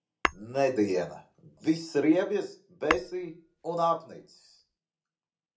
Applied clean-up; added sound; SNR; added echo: none; Tap / Hammer; 8 dB; reverberation time 0.3 s.